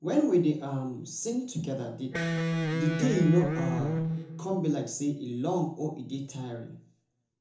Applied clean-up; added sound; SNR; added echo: none; Electric guitar; 0 dB; reverberation time 0.5 s.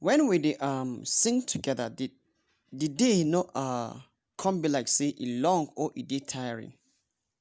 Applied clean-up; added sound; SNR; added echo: none; none; none; none.